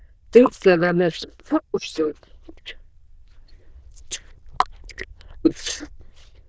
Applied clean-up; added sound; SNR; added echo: neural diffusion model UNIVERSE++.